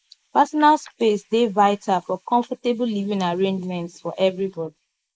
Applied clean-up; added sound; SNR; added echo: neural mask model Resemble Enhance denoiser.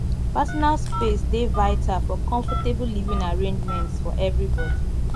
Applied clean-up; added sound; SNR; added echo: none; Telephone; -5 dB; none.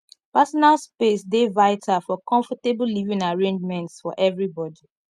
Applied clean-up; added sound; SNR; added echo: none; none; none; none.